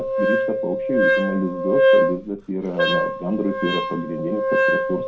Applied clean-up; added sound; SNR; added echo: none; Wind instrument, woodwind instrument; -5 dB; reverberation time 0.2 s.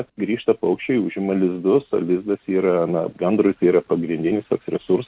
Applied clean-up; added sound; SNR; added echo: none; none; none; none.